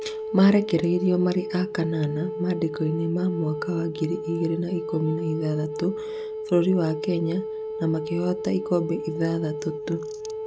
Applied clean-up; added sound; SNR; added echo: none; Wind instrument, woodwind instrument; 7 dB; none.